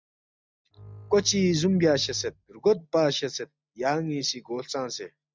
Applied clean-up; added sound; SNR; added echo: neural mask model RNNoise.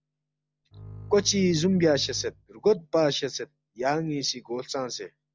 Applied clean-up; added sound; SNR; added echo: none; Bowed string instrument; 16 dB; none.